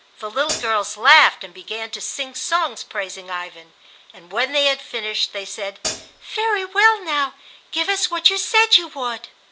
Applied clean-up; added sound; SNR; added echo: none; Hi-hat; 6 dB; none.